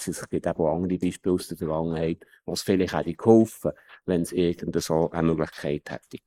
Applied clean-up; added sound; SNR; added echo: neural mask model Resemble Enhance denoiser.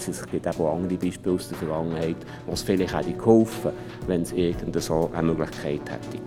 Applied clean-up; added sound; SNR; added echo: none; Keyboard (musical); 11 dB; none.